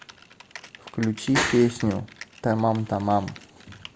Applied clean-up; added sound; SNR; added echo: none; Typing; 19 dB; none.